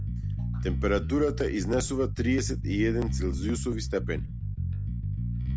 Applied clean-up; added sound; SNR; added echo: none; Bass guitar; 0 dB; none.